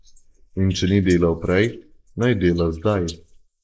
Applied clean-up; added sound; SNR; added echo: neural mask model Resemble Enhance denoiser.